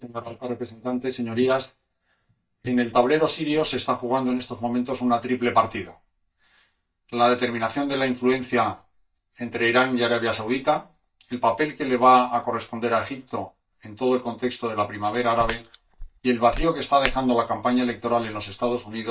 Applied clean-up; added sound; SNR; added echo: neural mask model DeepFilterNet 3.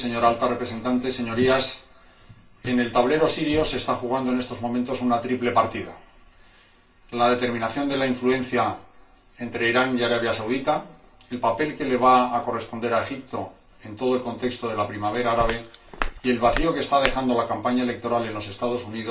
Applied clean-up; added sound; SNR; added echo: none; Walk, footsteps; 6 dB; reverberation time 0.3 s.